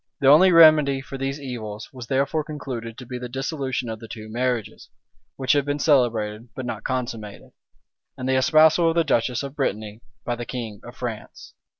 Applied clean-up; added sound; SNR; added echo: none; none; none; none.